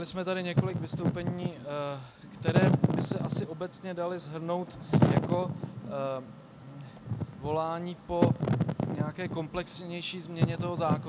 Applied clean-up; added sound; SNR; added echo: none; Wind / Fire; -4 dB; none.